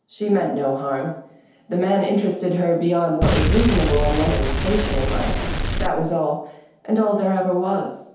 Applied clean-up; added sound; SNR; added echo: none; Explosion; -1 dB; reverberation time 0.8 s.